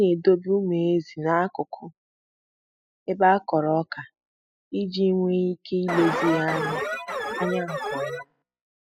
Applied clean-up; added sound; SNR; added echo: classical method spectral subtraction.